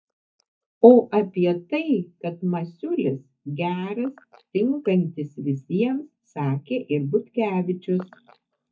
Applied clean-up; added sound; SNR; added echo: neural mask model DeepFilterNet 3.